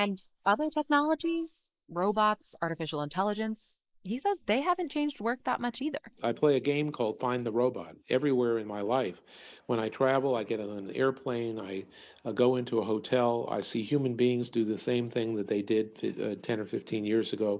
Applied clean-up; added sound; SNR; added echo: neural mask model Resemble Enhance denoiser.